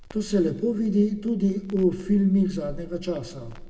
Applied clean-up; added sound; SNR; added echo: none; Crackle; 17 dB; reverberation time 0.2 s.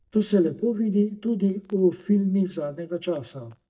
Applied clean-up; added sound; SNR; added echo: neural mask model DeepFilterNet 3.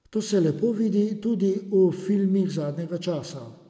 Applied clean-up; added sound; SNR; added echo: none; none; none; none.